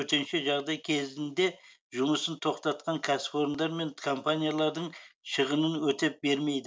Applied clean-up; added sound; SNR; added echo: none; none; none; none.